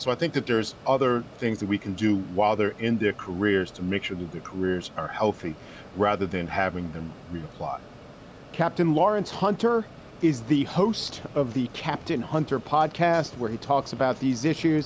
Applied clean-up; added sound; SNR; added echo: none; Mechanisms; 20 dB; none.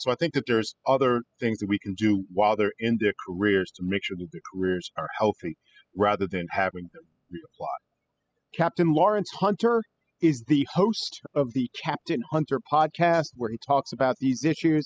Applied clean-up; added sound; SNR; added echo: classical method spectral subtraction.